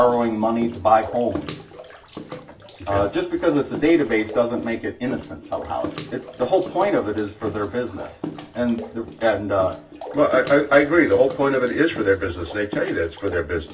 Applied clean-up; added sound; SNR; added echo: none; Bathtub (filling or washing) / Water / Splash, splatter; 15 dB; reverberation time 0.2 s.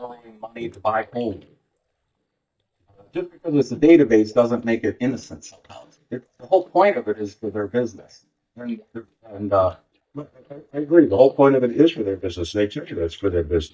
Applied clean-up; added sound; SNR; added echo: neural mask model DeepFilterNet 3.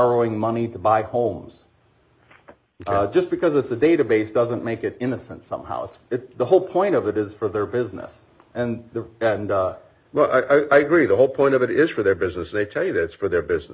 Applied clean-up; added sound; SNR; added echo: none; none; none; none.